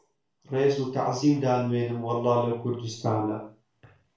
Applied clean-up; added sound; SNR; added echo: none; none; none; reverberation time 0.4 s.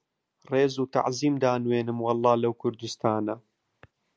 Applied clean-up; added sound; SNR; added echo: none; none; none; none.